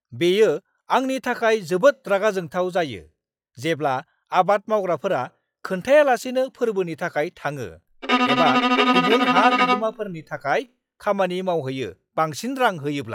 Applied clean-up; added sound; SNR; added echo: classical method log-MMSE.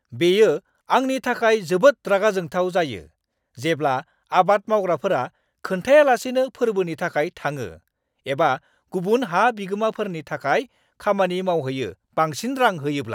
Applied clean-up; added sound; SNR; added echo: none; none; none; none.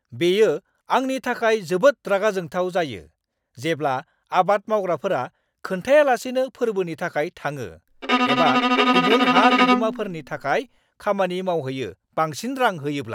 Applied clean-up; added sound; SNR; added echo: none; Bowed string instrument; -3 dB; none.